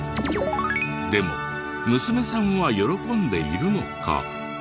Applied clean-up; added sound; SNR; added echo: none; none; none; none.